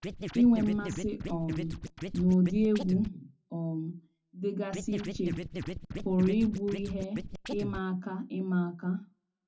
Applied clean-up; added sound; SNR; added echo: none; Scratching (performance technique); 8 dB; reverberation time 0.3 s.